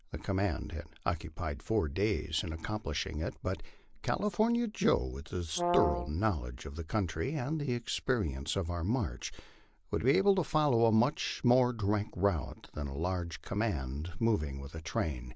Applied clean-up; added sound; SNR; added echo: none; Brass instrument; 3 dB; none.